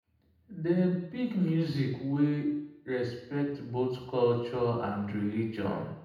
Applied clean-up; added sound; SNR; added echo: none; none; none; reverberation time 0.8 s.